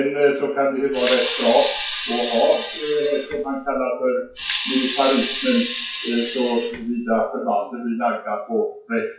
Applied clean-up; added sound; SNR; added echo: classical method WPE with log-MMSE.